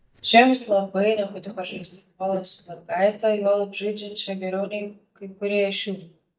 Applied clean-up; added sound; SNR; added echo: neural mask model DeepFilterNet 3.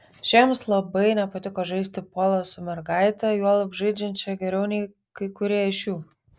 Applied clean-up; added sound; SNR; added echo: none; none; none; none.